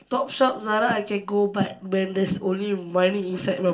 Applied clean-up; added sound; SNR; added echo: none; none; none; reverberation time 0.3 s.